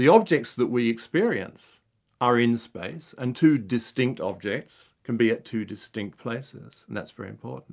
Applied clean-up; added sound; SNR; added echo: none; none; none; none.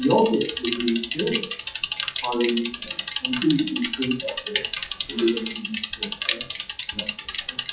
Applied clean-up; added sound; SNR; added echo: classical method WPE with log-MMSE.